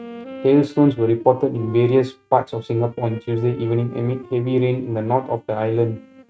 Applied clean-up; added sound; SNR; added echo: neural mask model RNNoise.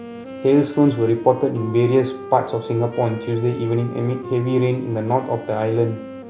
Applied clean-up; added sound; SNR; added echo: none; Wind instrument, woodwind instrument; 14 dB; none.